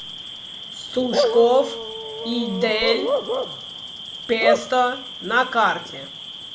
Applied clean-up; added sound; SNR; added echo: none; Bark / Cricket; 4 dB; none.